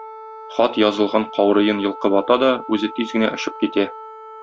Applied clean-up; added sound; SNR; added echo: none; Wind instrument, woodwind instrument; 15 dB; none.